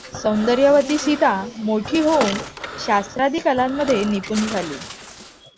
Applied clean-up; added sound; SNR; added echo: none; Bird + Breathing; 12 dB; none.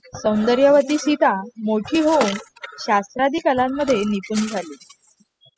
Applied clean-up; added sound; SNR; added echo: classical method spectral subtraction.